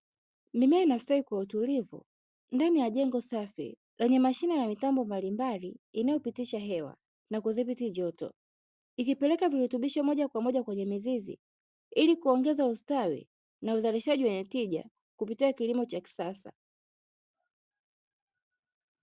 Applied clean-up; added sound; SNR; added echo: none; none; none; none.